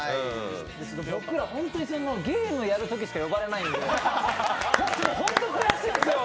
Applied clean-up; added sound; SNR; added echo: none; Siren; 19 dB; none.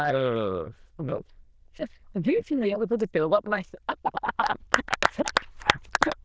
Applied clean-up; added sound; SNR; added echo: neural diffusion model UNIVERSE++.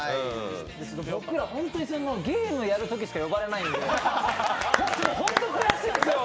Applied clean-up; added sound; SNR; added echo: none; none; none; none.